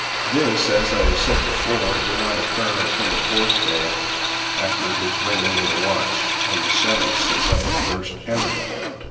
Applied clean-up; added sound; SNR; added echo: none; Drill; -2 dB; reverberation time 2.1 s.